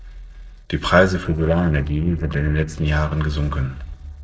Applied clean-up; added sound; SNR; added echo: neural separator model SepFormer DNS4.